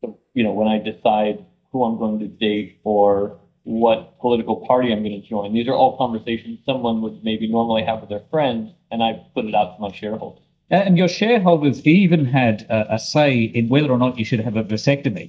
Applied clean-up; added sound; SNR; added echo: neural mask model DeepFilterNet 3.